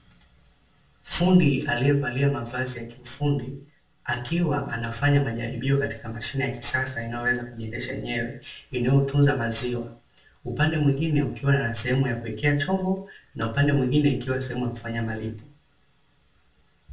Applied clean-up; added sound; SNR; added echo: none; none; none; reverberation time 0.4 s.